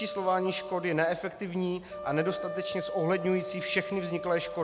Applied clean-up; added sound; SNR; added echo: none; Wind instrument, woodwind instrument; 8 dB; none.